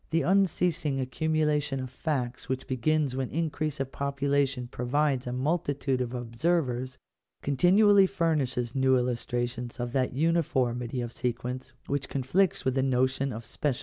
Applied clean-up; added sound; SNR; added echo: none; none; none; none.